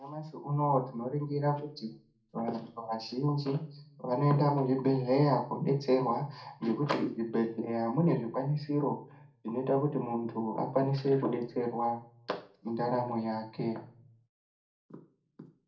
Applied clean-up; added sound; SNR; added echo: none; none; none; reverberation time 0.4 s.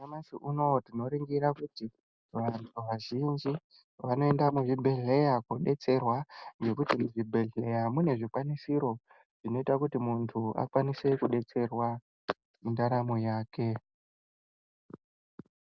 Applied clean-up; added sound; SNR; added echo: none; none; none; none.